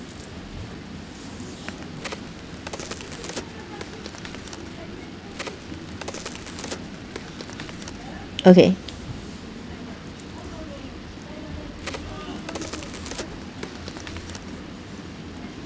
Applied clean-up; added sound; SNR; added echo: none; Crack; 12 dB; none.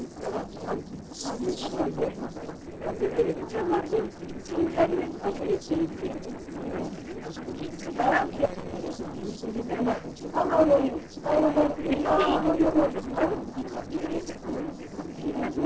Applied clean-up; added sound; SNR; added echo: neural separator model SepFormer DNS4.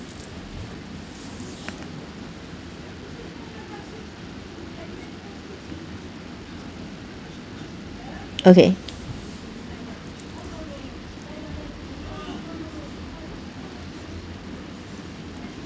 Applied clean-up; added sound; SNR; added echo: none; none; none; none.